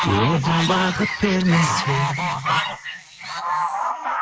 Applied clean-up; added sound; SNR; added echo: neural mask model Resemble Enhance denoiser.